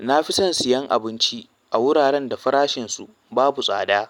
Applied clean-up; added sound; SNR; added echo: none; none; none; none.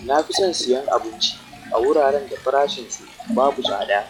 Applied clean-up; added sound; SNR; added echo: classical method log-MMSE.